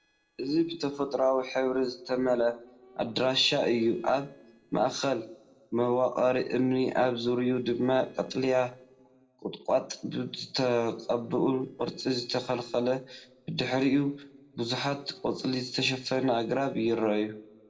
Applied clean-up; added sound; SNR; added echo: neural separator model SepFormer DNS4.